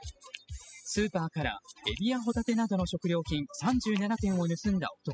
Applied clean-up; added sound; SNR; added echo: classical method spectral subtraction.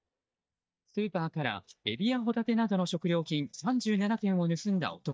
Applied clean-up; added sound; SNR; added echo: neural mask model DeepFilterNet 3.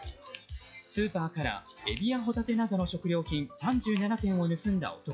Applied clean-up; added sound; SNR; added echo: classical method log-MMSE.